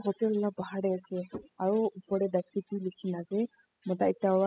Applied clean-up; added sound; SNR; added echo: classical method spectral subtraction.